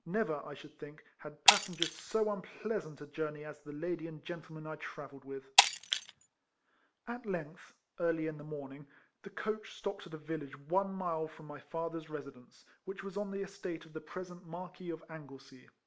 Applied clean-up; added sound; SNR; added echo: none; Shatter; -5 dB; none.